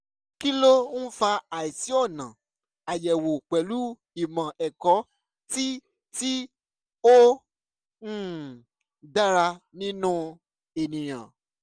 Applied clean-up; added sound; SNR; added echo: none; none; none; none.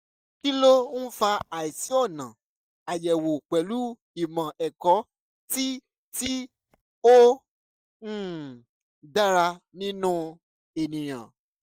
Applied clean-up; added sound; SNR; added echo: neural mask model DeepFilterNet 3.